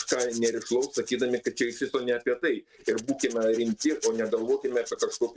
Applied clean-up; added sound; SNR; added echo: neural mask model RNNoise.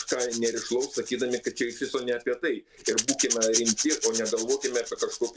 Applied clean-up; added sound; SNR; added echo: none; Rattle / Rattle (instrument); 4 dB; none.